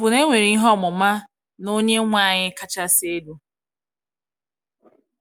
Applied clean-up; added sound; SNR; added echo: none; none; none; none.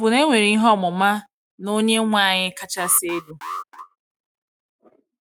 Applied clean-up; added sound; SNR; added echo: neural mask model RNNoise.